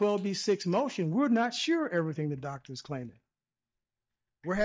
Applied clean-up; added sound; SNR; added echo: neural mask model DeepFilterNet 3.